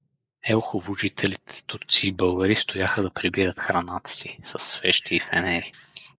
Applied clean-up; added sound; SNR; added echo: neural mask model Resemble Enhance denoiser.